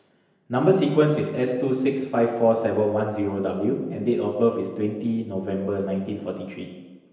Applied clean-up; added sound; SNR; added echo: none; none; none; reverberation time 1.0 s.